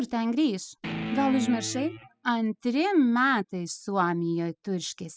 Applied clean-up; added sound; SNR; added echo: classical method spectral subtraction.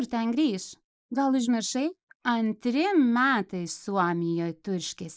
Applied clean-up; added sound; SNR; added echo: neural mask model Resemble Enhance denoiser.